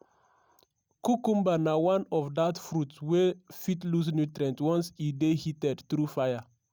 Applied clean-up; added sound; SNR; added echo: none; none; none; none.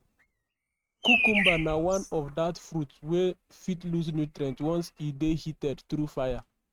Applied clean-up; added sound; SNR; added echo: neural mask model RNNoise.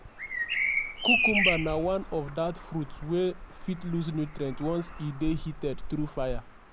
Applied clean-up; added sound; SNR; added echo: none; Bird vocalization, bird call, bird song; 1 dB; none.